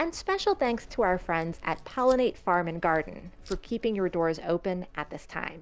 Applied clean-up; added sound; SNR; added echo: none; Bird + Fire; 18 dB; none.